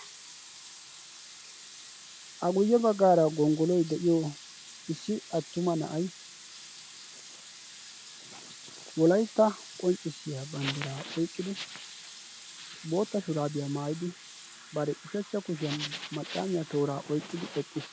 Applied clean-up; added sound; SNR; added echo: none; Sink (filling or washing) / Water tap, faucet; 17 dB; none.